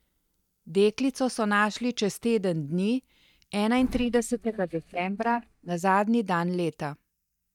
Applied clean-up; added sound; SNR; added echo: neural mask model DeepFilterNet 3.